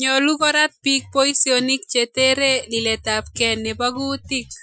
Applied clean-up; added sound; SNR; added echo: classical method Wiener filter.